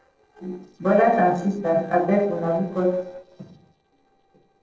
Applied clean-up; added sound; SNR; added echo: neural separator model SepFormer DNS4.